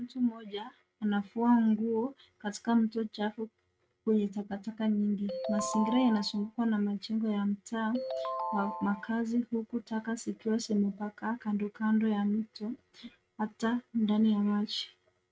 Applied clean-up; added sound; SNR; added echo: neural mask model RNNoise.